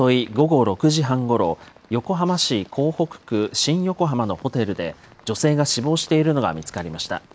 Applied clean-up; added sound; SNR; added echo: none; none; none; none.